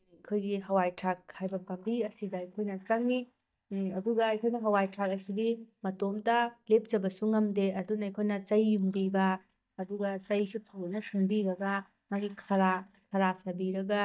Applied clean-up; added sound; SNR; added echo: neural mask model DeepFilterNet 3.